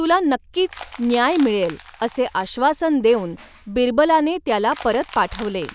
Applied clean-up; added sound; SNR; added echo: none; Crushing; 20 dB; none.